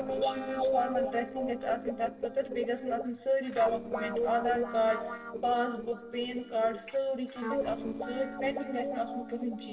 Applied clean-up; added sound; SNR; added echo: neural separator model SepFormer DNS4.